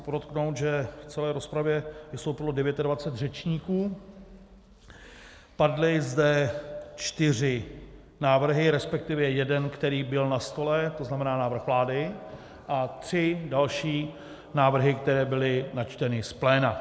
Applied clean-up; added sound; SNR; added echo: none; none; none; none.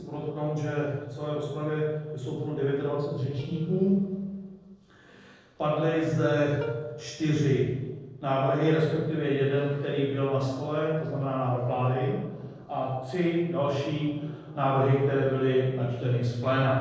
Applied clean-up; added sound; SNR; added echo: neural separator model SepFormer DNS4.